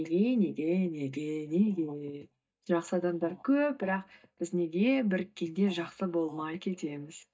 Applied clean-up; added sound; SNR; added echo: neural mask model DeepFilterNet 3.